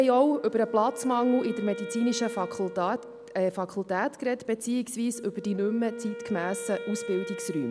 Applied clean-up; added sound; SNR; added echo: none; Wind instrument, woodwind instrument; 12 dB; none.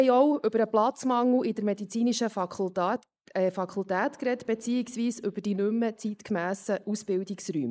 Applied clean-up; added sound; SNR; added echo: neural mask model Resemble Enhance denoiser.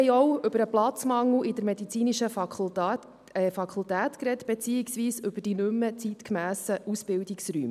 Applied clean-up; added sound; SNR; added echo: none; none; none; none.